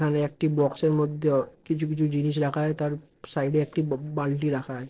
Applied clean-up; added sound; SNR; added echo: neural separator model SepFormer DNS4.